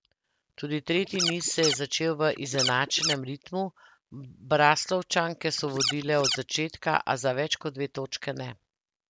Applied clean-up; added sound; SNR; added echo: none; Scratching (performance technique); 1 dB; none.